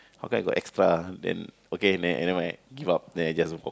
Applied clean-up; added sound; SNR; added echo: none; none; none; none.